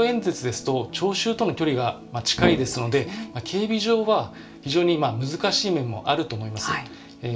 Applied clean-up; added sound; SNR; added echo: none; Brass instrument; 3 dB; reverberation time 0.3 s.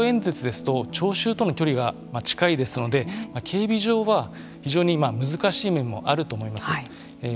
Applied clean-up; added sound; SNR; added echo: none; none; none; none.